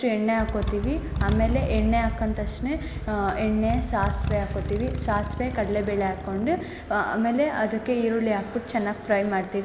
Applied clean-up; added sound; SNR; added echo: none; Motorcycle; 5 dB; none.